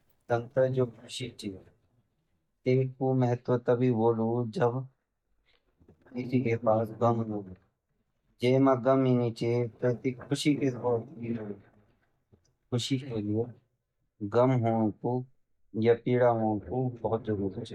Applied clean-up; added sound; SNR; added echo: neural mask model DeepFilterNet 3.